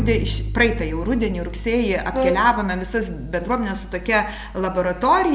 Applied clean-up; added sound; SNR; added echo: none; Bass guitar + Brass instrument; 7 dB; none.